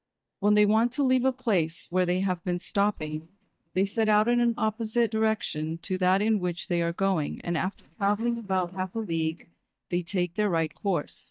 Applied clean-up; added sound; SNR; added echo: neural mask model DeepFilterNet 3.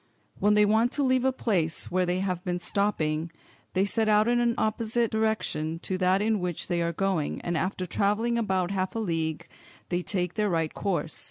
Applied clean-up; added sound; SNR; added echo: none; none; none; none.